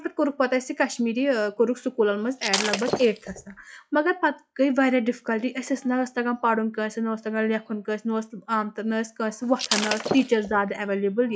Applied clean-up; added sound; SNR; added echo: classical method log-MMSE.